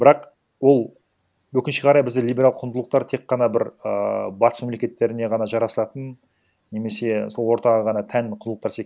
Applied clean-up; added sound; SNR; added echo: none; none; none; none.